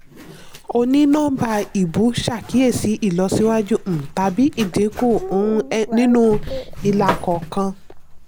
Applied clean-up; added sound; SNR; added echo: none; Zipper (clothing); 12 dB; none.